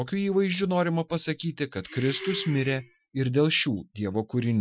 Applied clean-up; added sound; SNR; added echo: classical method Wiener filter.